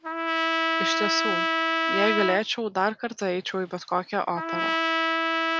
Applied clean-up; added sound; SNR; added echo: none; Trumpet; -2 dB; none.